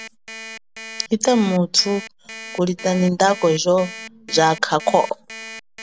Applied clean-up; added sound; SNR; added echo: none; Alarm; 16 dB; none.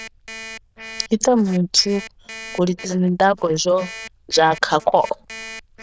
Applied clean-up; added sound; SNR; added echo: neural diffusion model UNIVERSE++.